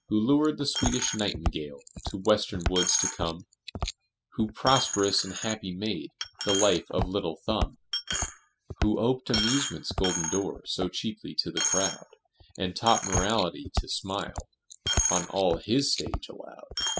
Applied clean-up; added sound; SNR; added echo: classical method spectral subtraction.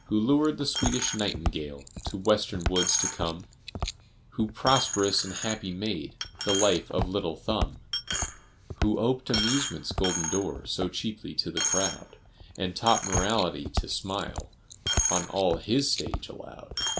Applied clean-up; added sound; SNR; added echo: none; Walk, footsteps + Coin (dropping); 3 dB; none.